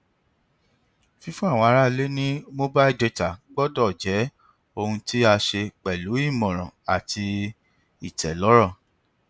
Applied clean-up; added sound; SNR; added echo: none; none; none; none.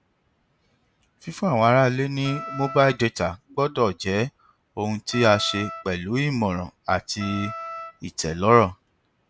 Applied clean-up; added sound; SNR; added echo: none; Wind instrument, woodwind instrument; 12 dB; none.